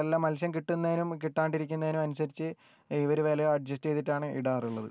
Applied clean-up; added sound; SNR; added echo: none; none; none; none.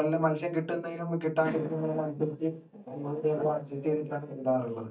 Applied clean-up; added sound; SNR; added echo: neural mask model DeepFilterNet 3.